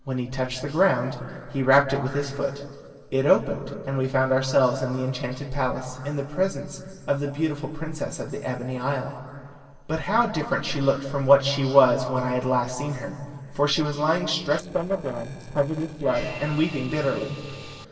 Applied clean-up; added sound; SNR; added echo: neural separator model SepFormer DNS4.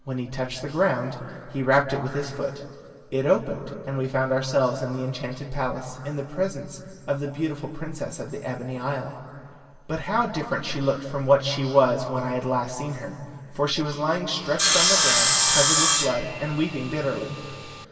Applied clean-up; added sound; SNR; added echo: none; Sawing; -4 dB; reverberation time 2.2 s.